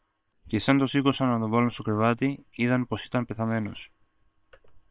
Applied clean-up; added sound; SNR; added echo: neural separator model SepFormer WHAM!.